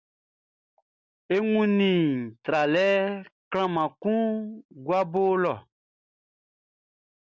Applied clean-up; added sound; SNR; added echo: none; none; none; none.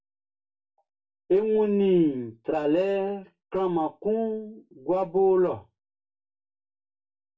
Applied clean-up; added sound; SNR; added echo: none; none; none; reverberation time 0.2 s.